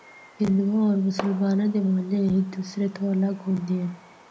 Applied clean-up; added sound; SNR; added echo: none; Fireworks; 19 dB; reverberation time 0.3 s.